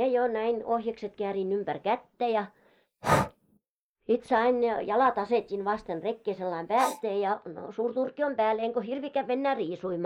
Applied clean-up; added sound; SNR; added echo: neural mask model Resemble Enhance denoiser.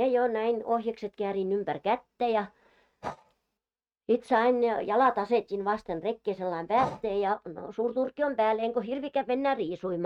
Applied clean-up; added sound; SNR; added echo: neural mask model RNNoise.